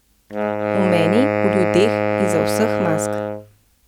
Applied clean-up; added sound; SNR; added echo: none; Wind instrument, woodwind instrument; -2 dB; none.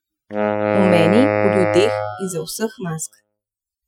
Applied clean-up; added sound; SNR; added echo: classical method Wiener filter.